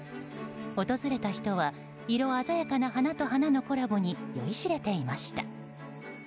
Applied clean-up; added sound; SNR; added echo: none; none; none; none.